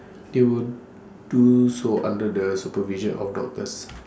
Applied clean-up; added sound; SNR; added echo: none; none; none; none.